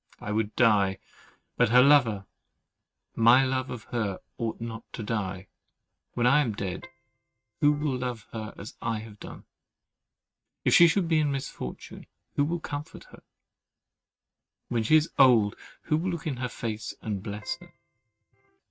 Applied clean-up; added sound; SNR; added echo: neural mask model RNNoise.